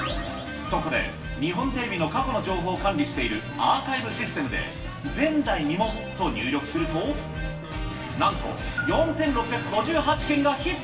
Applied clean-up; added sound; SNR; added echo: none; none; none; reverberation time 0.8 s.